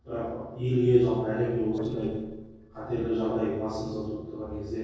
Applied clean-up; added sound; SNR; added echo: neural separator model SepFormer DNS4.